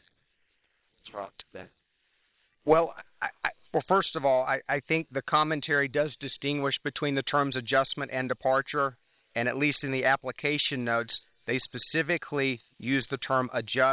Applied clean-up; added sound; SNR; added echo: neural separator model SepFormer WHAM!.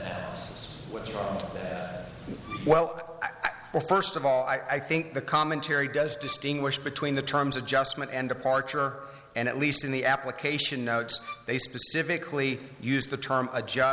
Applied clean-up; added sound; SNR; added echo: none; Bowed string instrument; 15 dB; none.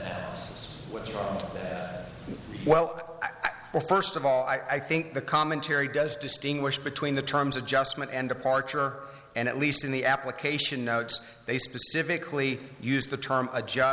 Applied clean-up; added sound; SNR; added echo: none; none; none; none.